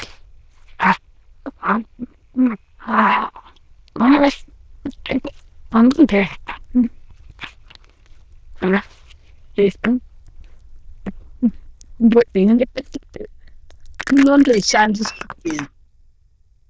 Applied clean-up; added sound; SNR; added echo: neural diffusion model UNIVERSE++.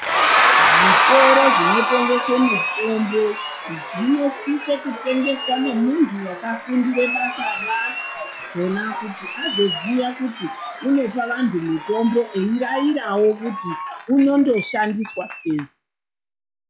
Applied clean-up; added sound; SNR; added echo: classical method log-MMSE.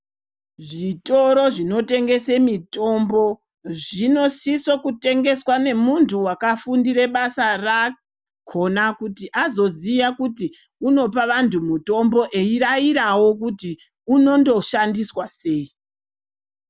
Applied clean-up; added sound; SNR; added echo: none; none; none; none.